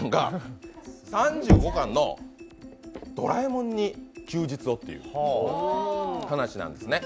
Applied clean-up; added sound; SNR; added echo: none; Knock; -1 dB; none.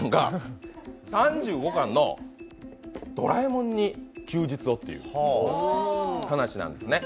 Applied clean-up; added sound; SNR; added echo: none; none; none; none.